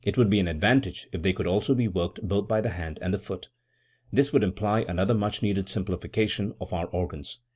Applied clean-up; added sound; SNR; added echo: none; none; none; none.